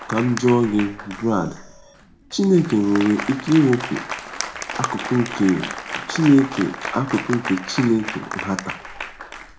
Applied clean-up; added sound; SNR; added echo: none; Applause; 10 dB; reverberation time 0.3 s.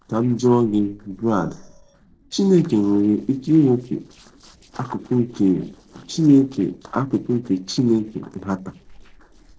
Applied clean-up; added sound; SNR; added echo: neural separator model SepFormer DNS4.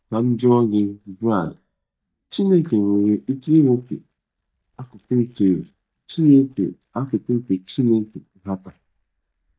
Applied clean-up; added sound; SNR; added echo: neural mask model DeepFilterNet 3.